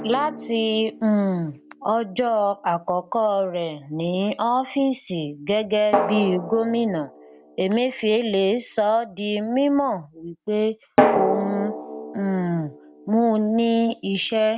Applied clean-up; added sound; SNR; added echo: none; Drum; 8 dB; none.